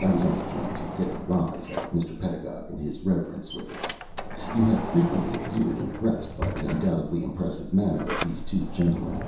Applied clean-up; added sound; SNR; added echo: none; Sliding door; 8 dB; reverberation time 0.7 s.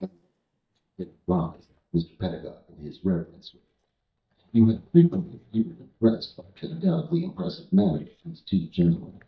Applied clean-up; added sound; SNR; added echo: neural mask model DeepFilterNet 3.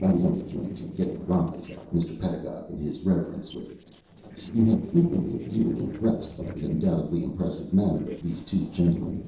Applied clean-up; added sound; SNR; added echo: neural separator model SepFormer DNS4.